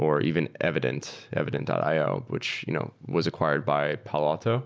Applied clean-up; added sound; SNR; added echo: none; none; none; none.